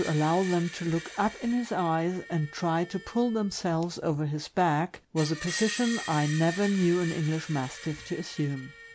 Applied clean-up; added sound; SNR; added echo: none; Screech; 13 dB; none.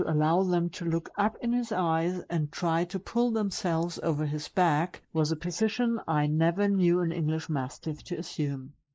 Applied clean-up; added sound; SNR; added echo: neural mask model Resemble Enhance denoiser.